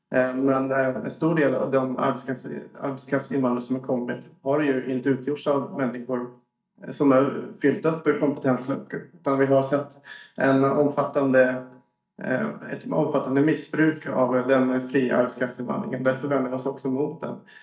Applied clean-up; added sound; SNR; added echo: neural mask model DeepFilterNet 3.